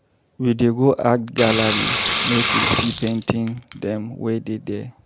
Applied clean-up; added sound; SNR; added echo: none; Sink (filling or washing) / Water + Glass; 2 dB; none.